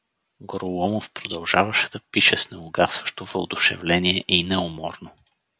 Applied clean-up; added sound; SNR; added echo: none; none; none; none.